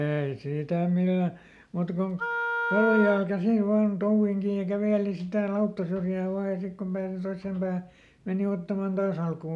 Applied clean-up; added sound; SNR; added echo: none; Wind instrument, woodwind instrument; 4 dB; none.